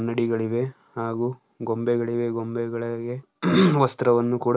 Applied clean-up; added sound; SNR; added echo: none; none; none; none.